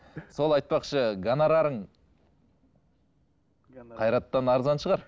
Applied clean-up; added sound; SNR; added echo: none; none; none; none.